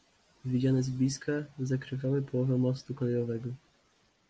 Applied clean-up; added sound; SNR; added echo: none; none; none; none.